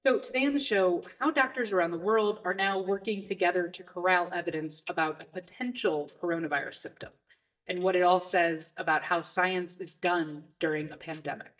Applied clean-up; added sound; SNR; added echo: neural mask model DeepFilterNet 3.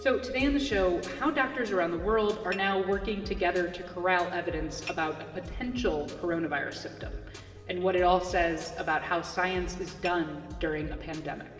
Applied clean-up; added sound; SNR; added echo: none; Dishes, pots, and pans / Chink, clink; 19 dB; reverberation time 2.8 s.